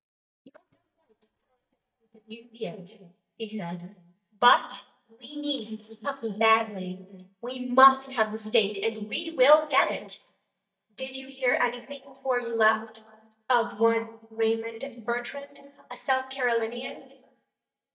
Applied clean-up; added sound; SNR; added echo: neural mask model DeepFilterNet 3.